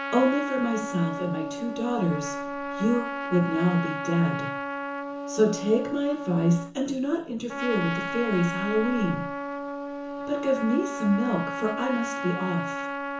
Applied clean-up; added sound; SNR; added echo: none; Trumpet; 6 dB; reverberation time 0.7 s.